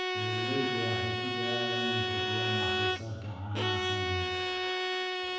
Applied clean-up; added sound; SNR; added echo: none; Bowed string instrument; -5 dB; reverberation time 1.1 s.